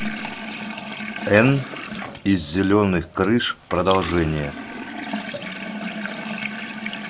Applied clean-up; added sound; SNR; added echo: none; Sink (filling or washing) / Water tap, faucet; 7 dB; none.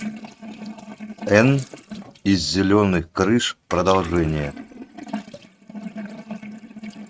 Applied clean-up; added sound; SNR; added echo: neural mask model RNNoise.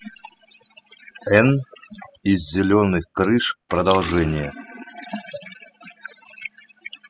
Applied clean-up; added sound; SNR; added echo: classical method spectral subtraction.